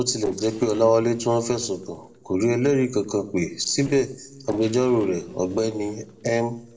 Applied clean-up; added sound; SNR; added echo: neural separator model SepFormer DNS4.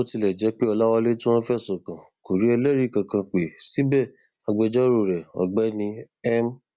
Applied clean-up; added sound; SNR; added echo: none; none; none; none.